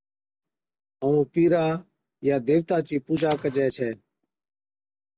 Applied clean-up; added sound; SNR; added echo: none; Printer; 12 dB; none.